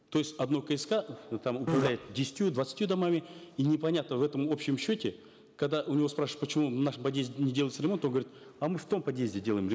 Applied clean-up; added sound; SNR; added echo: none; Fart; 2 dB; none.